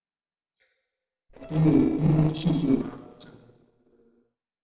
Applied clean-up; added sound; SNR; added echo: neural separator model SepFormer DNS4.